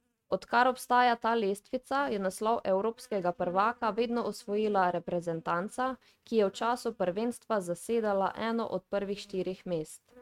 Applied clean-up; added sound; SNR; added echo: neural mask model RNNoise.